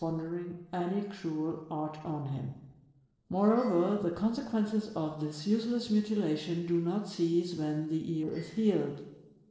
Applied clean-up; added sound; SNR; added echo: neural separator model SepFormer DNS4.